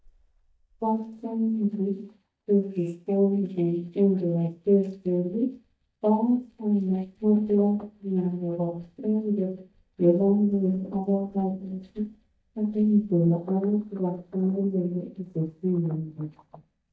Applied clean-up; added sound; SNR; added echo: neural mask model DeepFilterNet 3.